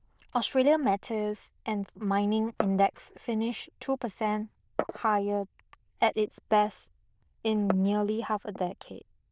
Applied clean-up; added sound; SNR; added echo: neural diffusion model UNIVERSE++.